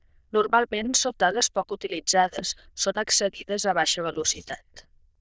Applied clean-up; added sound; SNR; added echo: neural diffusion model UNIVERSE++.